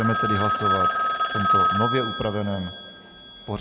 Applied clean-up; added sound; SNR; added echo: none; Telephone; -4 dB; none.